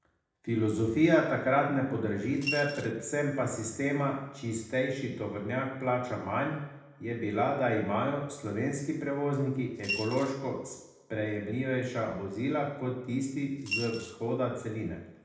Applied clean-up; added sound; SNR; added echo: none; Coin (dropping) / Glass; 7 dB; reverberation time 0.8 s.